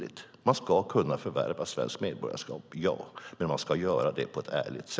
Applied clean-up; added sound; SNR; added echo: none; none; none; none.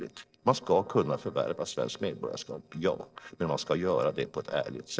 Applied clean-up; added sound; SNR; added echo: neural separator model SepFormer DNS4.